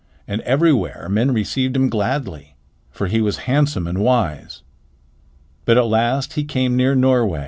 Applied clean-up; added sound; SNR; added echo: none; none; none; none.